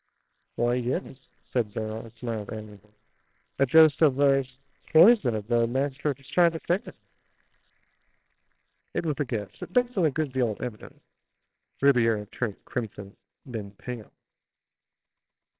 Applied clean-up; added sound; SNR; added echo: neural separator model SepFormer WHAMR!.